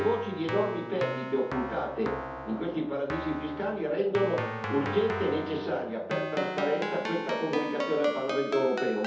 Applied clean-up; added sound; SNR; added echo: none; Keyboard (musical); 6 dB; reverberation time 0.6 s.